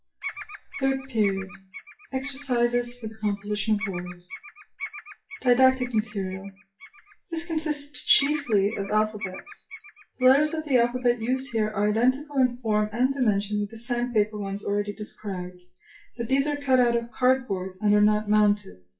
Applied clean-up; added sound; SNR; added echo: classical method WPE with log-MMSE.